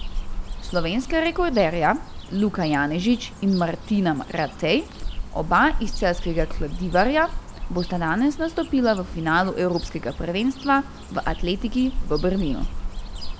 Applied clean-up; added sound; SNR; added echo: none; Cricket / Bird; 6 dB; none.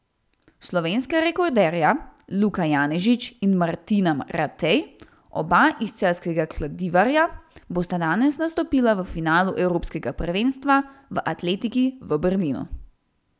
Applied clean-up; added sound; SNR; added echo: none; none; none; none.